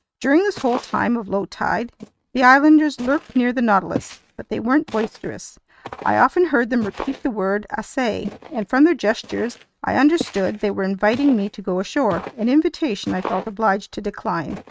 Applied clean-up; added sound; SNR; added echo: neural mask model RNNoise.